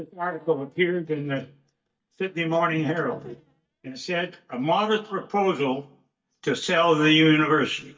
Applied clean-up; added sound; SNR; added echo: neural mask model DeepFilterNet 3.